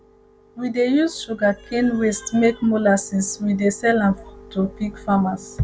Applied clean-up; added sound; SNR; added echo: none; none; none; none.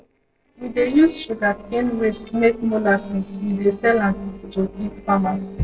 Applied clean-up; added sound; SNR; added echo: neural separator model SepFormer DNS4.